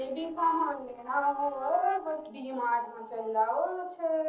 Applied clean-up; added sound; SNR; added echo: neural separator model SepFormer DNS4.